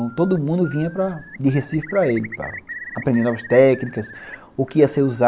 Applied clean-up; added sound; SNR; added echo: none; Bird; 17 dB; none.